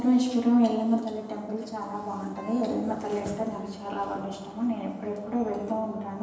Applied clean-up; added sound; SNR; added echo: none; Wind instrument, woodwind instrument; 19 dB; reverberation time 1.0 s.